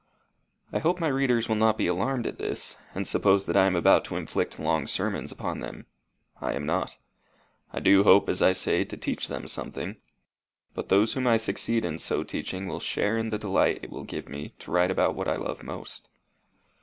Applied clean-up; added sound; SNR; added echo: none; none; none; none.